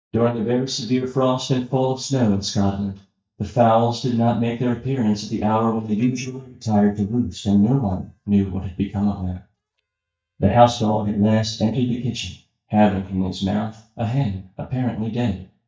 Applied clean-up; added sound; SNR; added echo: neural mask model DeepFilterNet 3.